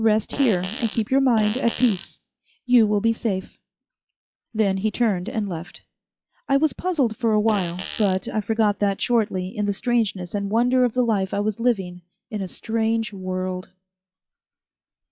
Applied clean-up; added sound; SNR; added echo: classical method log-MMSE.